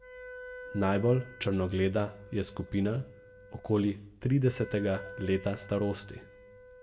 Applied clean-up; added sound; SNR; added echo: none; Wind instrument, woodwind instrument; 17 dB; reverberation time 0.6 s.